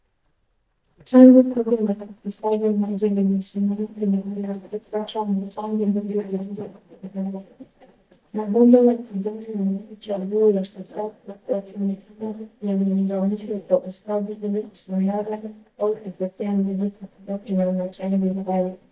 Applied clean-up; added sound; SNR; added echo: neural mask model DeepFilterNet 3.